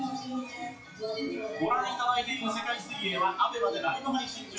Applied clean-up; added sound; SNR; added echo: classical method WPE with log-MMSE.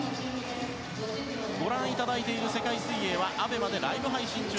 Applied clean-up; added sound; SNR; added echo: none; none; none; none.